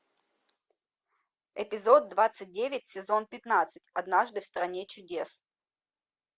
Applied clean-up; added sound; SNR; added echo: none; none; none; none.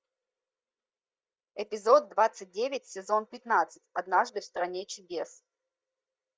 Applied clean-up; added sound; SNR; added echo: neural mask model DeepFilterNet 3.